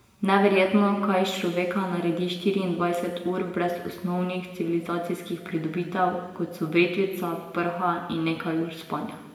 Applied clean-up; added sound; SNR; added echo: none; none; none; reverberation time 1.5 s.